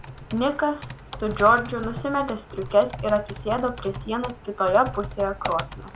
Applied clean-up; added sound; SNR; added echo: none; Typing; 11 dB; none.